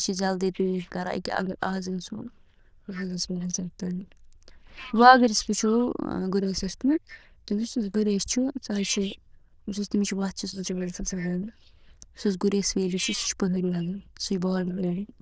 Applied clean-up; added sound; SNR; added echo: neural diffusion model UNIVERSE++.